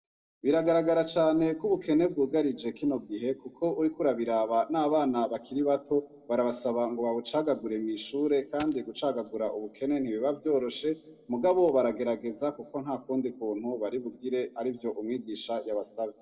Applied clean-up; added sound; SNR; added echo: none; Coin (dropping); 17 dB; reverberation time 0.6 s.